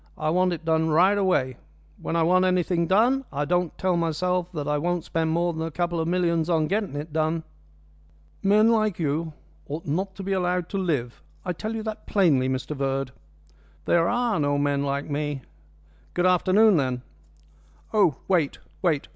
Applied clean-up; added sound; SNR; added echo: none; none; none; none.